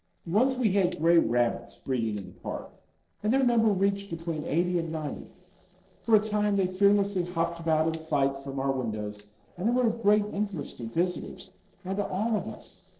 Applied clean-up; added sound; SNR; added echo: neural separator model SepFormer DNS4.